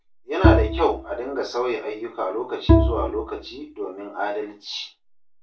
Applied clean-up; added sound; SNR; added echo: none; Bowed string instrument; -4 dB; reverberation time 0.2 s.